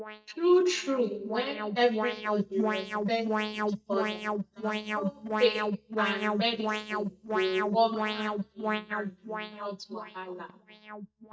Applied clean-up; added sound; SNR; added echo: neural mask model DeepFilterNet 3.